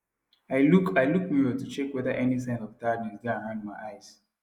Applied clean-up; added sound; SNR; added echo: neural mask model Resemble Enhance denoiser.